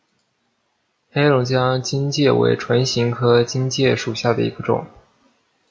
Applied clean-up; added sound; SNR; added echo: none; none; none; none.